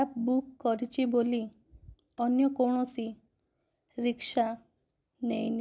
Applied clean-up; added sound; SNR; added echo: none; none; none; none.